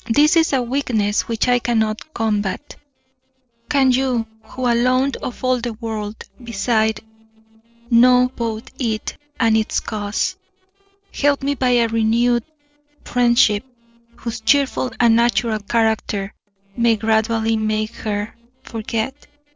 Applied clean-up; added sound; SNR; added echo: neural separator model SepFormer DNS4.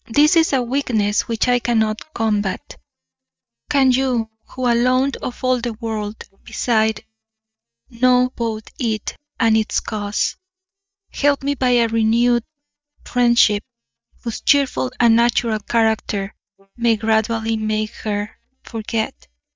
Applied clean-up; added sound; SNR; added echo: neural mask model DeepFilterNet 3.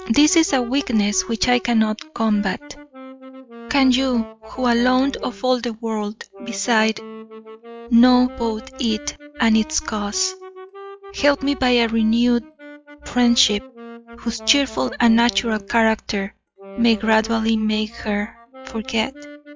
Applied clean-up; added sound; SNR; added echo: classical method log-MMSE.